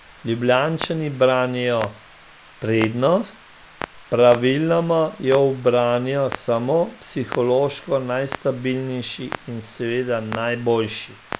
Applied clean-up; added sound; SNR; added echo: none; Clock; 16 dB; none.